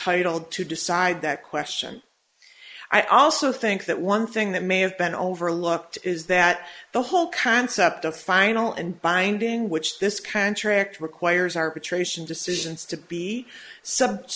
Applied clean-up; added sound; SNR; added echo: neural mask model Resemble Enhance denoiser.